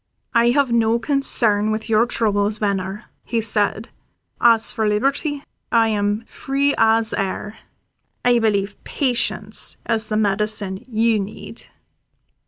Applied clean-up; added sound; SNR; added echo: none; none; none; none.